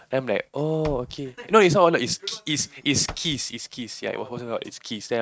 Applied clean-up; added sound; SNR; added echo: neural mask model RNNoise.